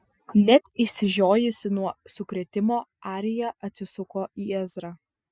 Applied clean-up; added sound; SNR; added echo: none; none; none; none.